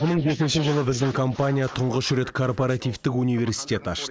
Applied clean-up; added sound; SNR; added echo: neural mask model Resemble Enhance denoiser.